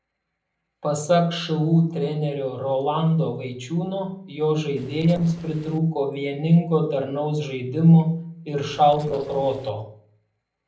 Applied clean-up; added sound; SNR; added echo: neural separator model SepFormer DNS4.